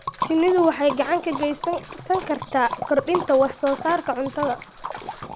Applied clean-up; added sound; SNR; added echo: none; Liquid; 10 dB; none.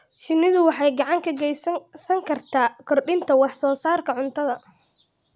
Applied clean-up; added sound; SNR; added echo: none; none; none; none.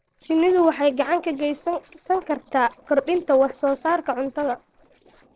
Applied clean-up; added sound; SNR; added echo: neural separator model SepFormer DNS4.